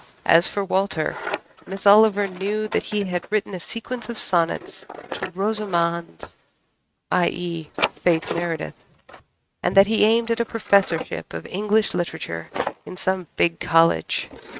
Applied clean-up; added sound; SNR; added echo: neural mask model RNNoise.